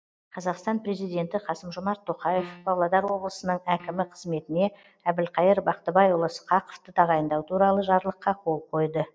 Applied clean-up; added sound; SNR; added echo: neural mask model DeepFilterNet 3.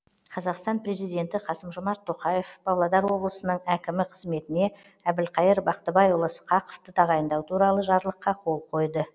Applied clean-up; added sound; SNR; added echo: none; none; none; none.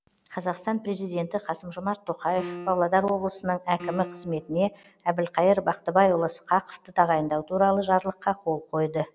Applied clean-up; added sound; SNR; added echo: none; Piano; 15 dB; none.